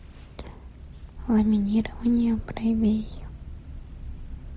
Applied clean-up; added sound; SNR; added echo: none; none; none; none.